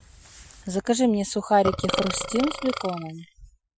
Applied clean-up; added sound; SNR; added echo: classical method Wiener filter.